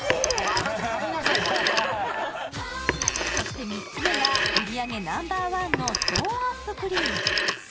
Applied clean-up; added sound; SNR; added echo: none; Telephone; 0 dB; none.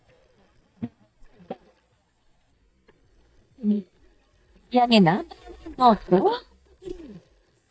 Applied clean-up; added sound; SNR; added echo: neural mask model DeepFilterNet 3.